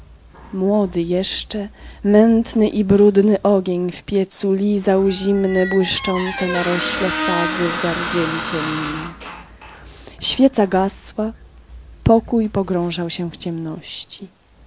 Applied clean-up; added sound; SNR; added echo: none; Squeak; 11 dB; none.